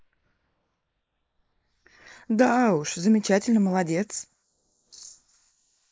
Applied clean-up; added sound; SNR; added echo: neural mask model Resemble Enhance denoiser.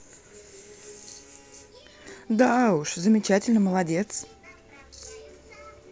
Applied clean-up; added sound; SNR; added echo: none; none; none; none.